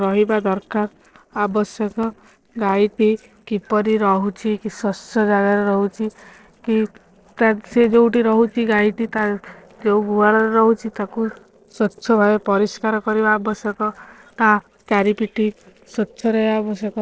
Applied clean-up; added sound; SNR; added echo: neural separator model SepFormer DNS4.